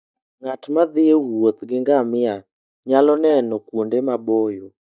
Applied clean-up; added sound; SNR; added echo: neural mask model DeepFilterNet 3.